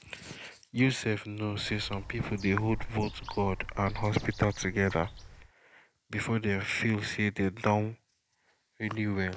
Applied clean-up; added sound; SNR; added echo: none; Bird; 11 dB; none.